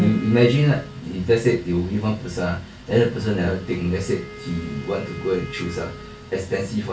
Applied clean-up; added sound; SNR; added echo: none; Wind instrument, woodwind instrument; 19 dB; reverberation time 0.2 s.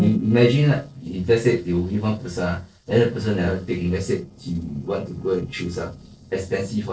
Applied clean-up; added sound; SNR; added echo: neural separator model SepFormer DNS4.